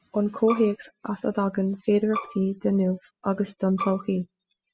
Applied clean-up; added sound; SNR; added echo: classical method spectral subtraction.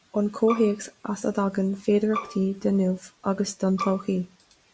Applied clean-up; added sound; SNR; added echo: none; Bowed string instrument; 11 dB; none.